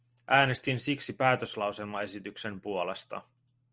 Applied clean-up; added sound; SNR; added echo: none; none; none; none.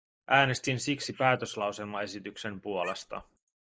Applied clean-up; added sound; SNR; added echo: neural mask model Resemble Enhance denoiser.